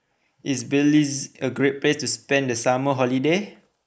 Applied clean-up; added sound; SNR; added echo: neural mask model Resemble Enhance denoiser.